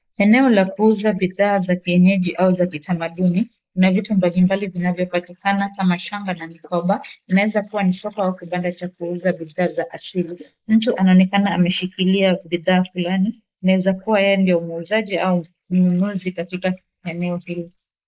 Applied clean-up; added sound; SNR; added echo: neural mask model Resemble Enhance denoiser.